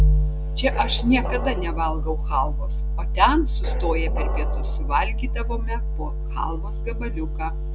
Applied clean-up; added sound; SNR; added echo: none; Squeak; 1 dB; none.